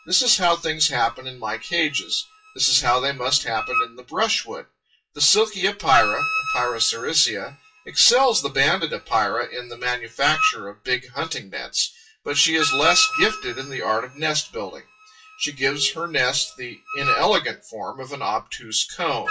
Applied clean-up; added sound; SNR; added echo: classical method WPE with log-MMSE.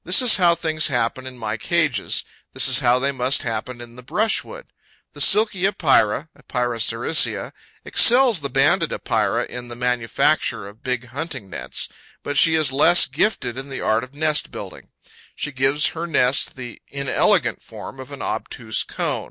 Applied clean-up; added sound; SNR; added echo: none; none; none; none.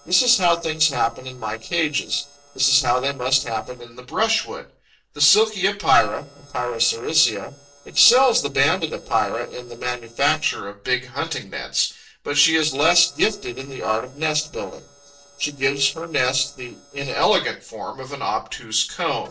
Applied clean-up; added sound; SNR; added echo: neural separator model SepFormer DNS4.